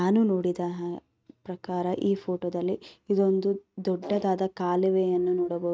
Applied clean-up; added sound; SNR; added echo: neural mask model RNNoise.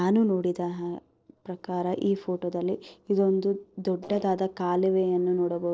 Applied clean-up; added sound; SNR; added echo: neural separator model SepFormer DNS4.